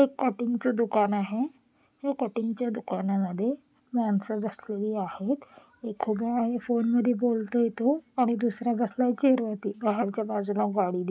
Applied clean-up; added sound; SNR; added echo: none; none; none; none.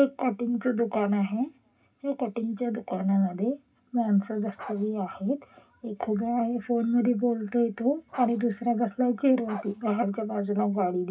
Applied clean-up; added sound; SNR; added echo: none; Bark; 18 dB; reverberation time 0.4 s.